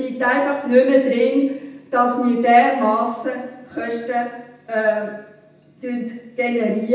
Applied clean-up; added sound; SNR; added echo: none; none; none; reverberation time 0.8 s.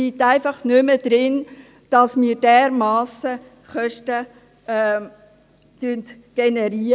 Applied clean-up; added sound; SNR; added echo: none; none; none; none.